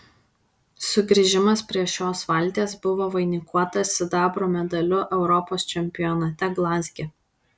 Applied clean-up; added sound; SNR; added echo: none; none; none; none.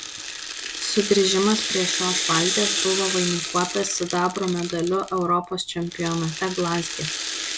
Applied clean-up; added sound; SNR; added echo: none; Rattle (instrument); 4 dB; none.